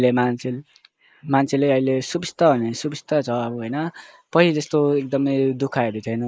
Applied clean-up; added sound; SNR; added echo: neural mask model Resemble Enhance denoiser.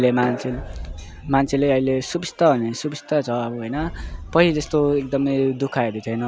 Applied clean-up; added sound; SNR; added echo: none; Boom; 15 dB; none.